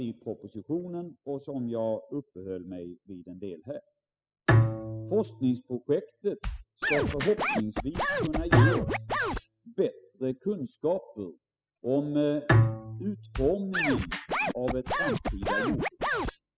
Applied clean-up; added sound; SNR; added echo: classical method spectral subtraction.